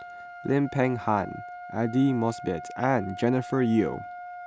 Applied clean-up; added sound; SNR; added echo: none; Trumpet; 13 dB; none.